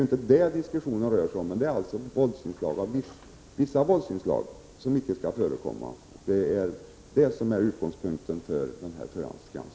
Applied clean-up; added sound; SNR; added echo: none; none; none; none.